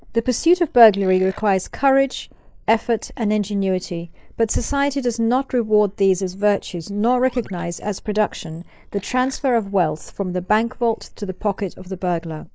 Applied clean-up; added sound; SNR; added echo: neural mask model Resemble Enhance denoiser.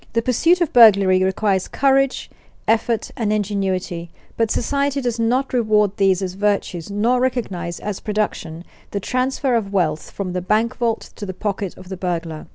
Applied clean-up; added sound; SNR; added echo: none; none; none; none.